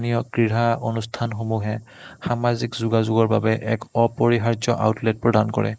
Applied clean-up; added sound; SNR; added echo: neural mask model Resemble Enhance denoiser.